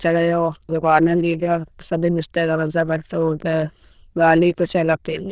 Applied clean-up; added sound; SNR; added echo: neural diffusion model UNIVERSE++.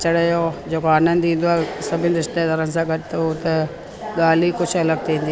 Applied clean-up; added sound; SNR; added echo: none; none; none; none.